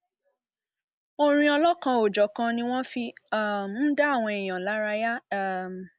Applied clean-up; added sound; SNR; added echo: none; none; none; none.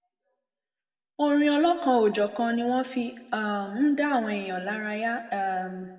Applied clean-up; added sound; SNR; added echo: none; none; none; reverberation time 0.7 s.